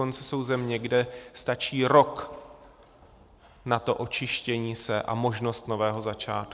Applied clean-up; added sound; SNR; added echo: none; none; none; none.